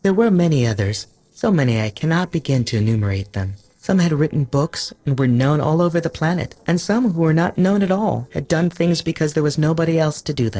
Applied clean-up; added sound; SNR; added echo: neural separator model SepFormer DNS4.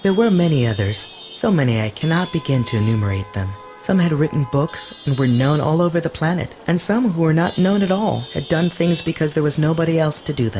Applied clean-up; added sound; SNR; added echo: none; Chatter / Traffic noise, roadway noise / Vehicle horn, car horn, honking / Engine; 20 dB; none.